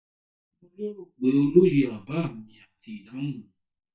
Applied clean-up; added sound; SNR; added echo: neural mask model DeepFilterNet 3.